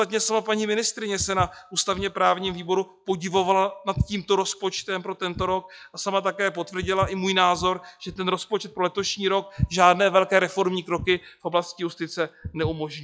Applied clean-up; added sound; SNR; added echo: classical method log-MMSE.